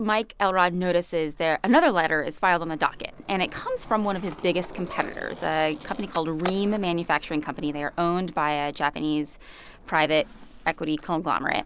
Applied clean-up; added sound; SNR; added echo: none; Skateboard; 19 dB; none.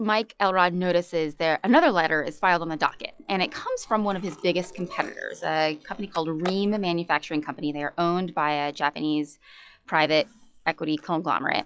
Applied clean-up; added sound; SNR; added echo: classical method log-MMSE.